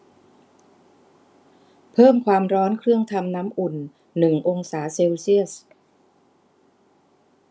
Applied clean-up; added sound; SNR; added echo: none; none; none; none.